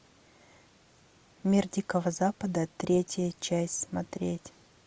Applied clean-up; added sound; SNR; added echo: none; none; none; none.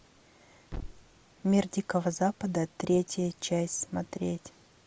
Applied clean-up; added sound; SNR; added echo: none; Thump, thud; 18 dB; none.